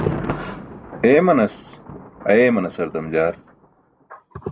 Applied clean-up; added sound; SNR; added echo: none; Thunder; 13 dB; none.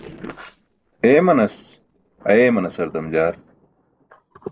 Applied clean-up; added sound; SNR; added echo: neural separator model SepFormer DNS4.